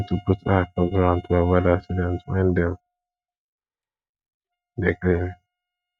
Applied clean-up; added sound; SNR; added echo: neural mask model RNNoise.